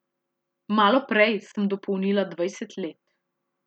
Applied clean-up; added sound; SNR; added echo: none; none; none; none.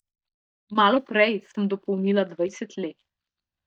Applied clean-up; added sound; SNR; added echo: neural mask model DeepFilterNet 3.